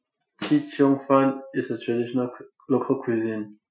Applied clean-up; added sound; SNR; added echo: classical method Wiener filter.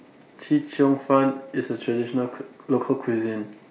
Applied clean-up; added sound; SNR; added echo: none; none; none; none.